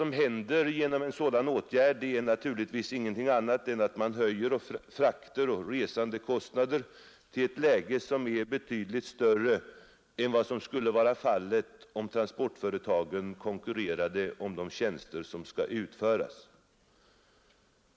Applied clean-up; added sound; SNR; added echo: none; none; none; none.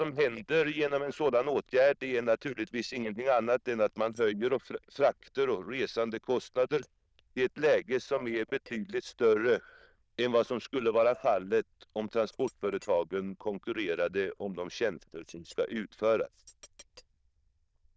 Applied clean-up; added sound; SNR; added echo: neural diffusion model UNIVERSE++.